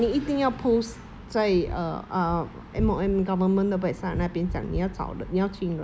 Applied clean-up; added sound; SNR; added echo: none; none; none; none.